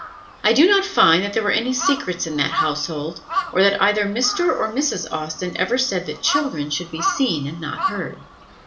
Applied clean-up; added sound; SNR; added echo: none; Crow; 9 dB; reverberation time 1.7 s.